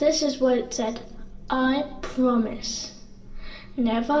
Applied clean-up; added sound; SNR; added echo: none; none; none; reverberation time 0.8 s.